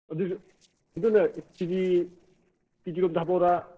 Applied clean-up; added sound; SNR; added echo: neural separator model SepFormer DNS4.